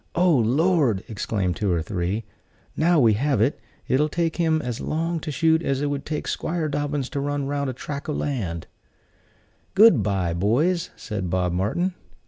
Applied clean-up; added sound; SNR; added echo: none; none; none; none.